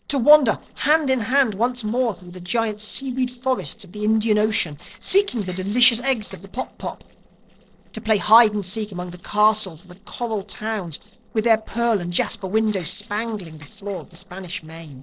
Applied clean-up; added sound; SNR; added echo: neural separator model SepFormer DNS4.